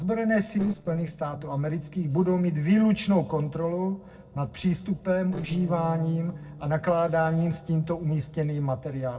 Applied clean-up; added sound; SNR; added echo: neural separator model SepFormer DNS4.